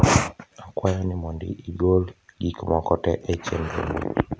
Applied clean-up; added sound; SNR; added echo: none; none; none; none.